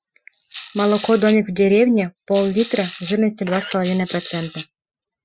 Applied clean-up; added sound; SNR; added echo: classical method Wiener filter.